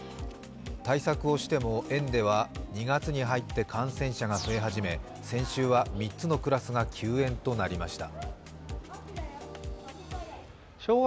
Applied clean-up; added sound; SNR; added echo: none; none; none; none.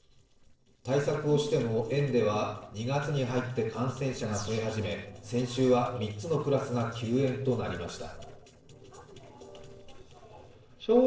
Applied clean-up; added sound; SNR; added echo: neural separator model SepFormer DNS4.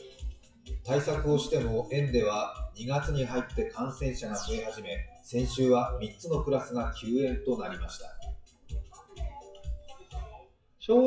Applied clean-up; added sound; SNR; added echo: classical method WPE with log-MMSE.